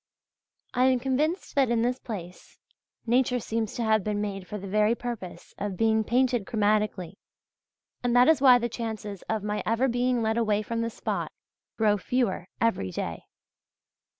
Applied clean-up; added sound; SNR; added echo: none; none; none; none.